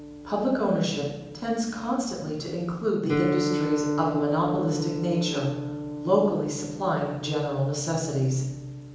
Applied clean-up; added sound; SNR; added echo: none; Guitar; 5 dB; reverberation time 1.0 s.